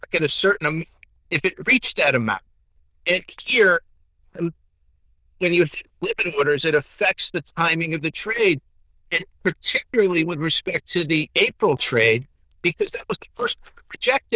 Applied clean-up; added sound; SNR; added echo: neural diffusion model UNIVERSE++.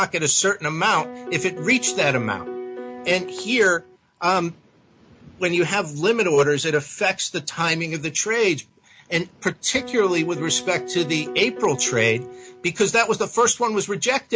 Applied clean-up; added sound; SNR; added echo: none; Piano; 11 dB; none.